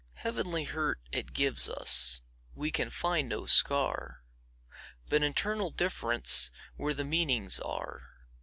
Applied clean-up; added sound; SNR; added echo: none; none; none; none.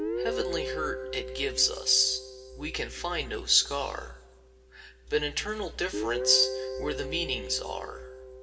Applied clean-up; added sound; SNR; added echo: none; Guitar; 6 dB; reverberation time 0.9 s.